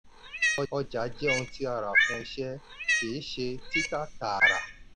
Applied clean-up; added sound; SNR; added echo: none; Cat; -3 dB; none.